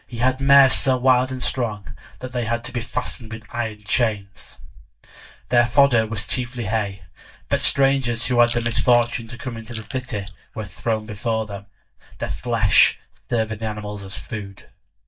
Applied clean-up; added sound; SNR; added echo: neural mask model DeepFilterNet 3.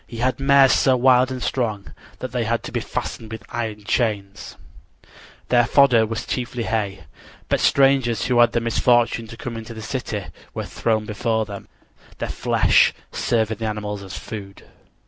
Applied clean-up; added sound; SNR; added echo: none; none; none; none.